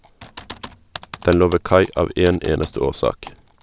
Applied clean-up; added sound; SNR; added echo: none; Typing; 16 dB; none.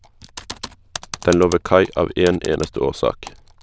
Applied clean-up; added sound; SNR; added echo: neural diffusion model UNIVERSE++.